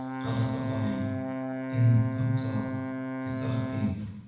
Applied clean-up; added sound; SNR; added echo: none; Brass instrument; 4 dB; reverberation time 1.1 s.